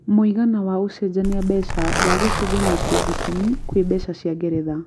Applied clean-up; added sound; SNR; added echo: none; Zipper (clothing); 1 dB; none.